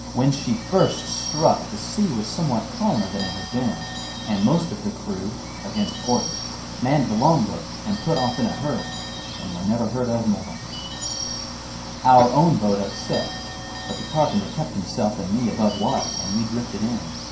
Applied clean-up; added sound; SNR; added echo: none; Bird / Bell; 13 dB; reverberation time 0.5 s.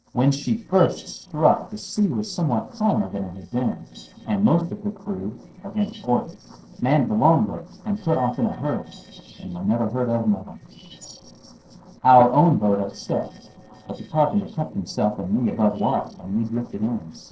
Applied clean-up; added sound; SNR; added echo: neural separator model SepFormer DNS4.